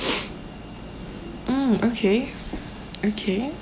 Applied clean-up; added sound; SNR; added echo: none; none; none; none.